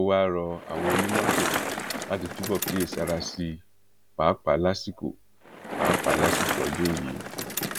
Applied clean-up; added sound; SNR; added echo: none; Bicycle; 2 dB; none.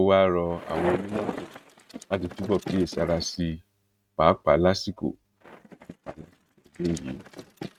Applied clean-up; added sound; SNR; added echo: neural mask model RNNoise.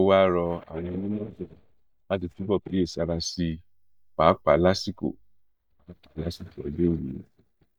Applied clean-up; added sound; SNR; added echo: neural mask model DeepFilterNet 3.